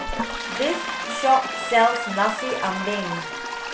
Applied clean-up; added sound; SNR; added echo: none; Toilet flush + Trumpet; 5 dB; none.